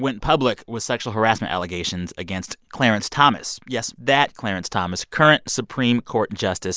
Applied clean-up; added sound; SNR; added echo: none; none; none; none.